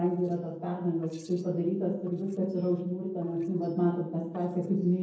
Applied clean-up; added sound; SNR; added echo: neural separator model SepFormer DNS4.